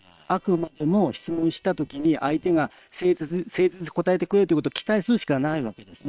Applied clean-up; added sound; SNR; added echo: neural separator model SepFormer WHAM!.